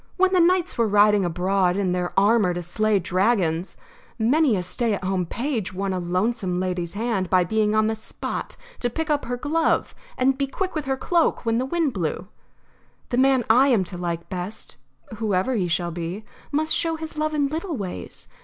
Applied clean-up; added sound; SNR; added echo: none; none; none; none.